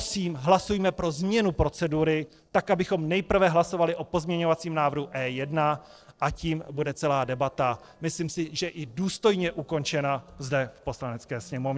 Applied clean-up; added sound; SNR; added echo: neural separator model SepFormer DNS4.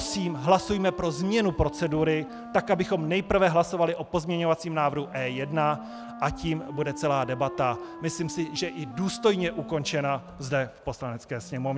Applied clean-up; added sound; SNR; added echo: none; Wind instrument, woodwind instrument; 14 dB; none.